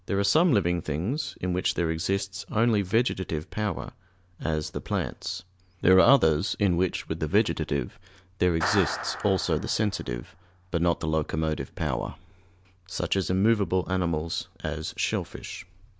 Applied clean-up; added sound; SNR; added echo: none; Clapping; 11 dB; none.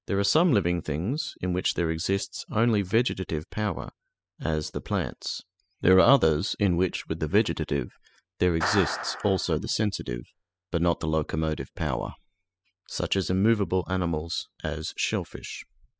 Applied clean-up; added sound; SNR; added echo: classical method spectral subtraction.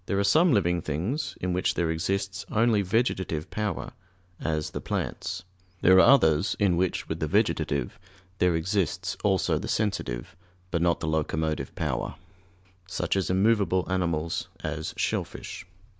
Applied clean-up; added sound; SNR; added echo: none; none; none; none.